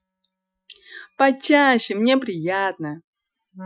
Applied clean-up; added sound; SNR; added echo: classical method Wiener filter.